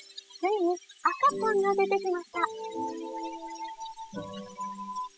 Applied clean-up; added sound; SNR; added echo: classical method spectral subtraction.